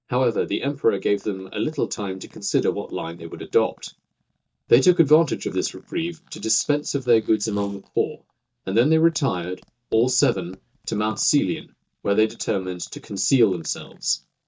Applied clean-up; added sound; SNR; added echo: neural mask model DeepFilterNet 3.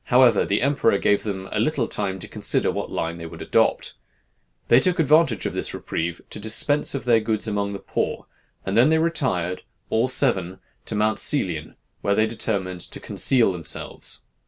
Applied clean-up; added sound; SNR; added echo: none; none; none; none.